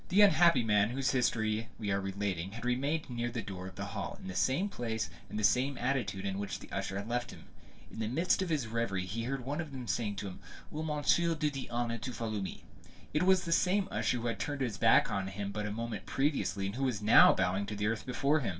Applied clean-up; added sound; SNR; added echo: none; none; none; reverberation time 0.2 s.